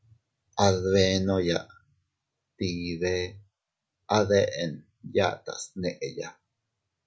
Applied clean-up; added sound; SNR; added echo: none; none; none; none.